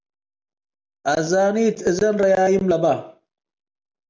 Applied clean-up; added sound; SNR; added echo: none; none; none; none.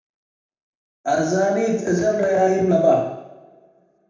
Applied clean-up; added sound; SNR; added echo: none; none; none; reverberation time 0.8 s.